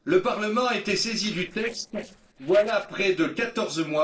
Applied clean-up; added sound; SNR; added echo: neural separator model SepFormer DNS4.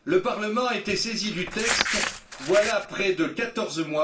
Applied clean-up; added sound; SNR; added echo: none; Crumpling, crinkling; 4 dB; reverberation time 0.3 s.